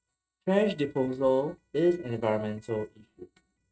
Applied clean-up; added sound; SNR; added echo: neural mask model RNNoise.